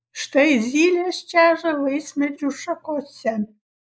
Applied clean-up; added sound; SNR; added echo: neural mask model Resemble Enhance denoiser.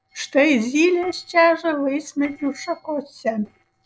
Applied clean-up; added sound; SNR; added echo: neural separator model SepFormer DNS4.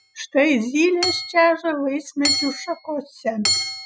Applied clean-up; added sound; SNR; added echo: classical method spectral subtraction.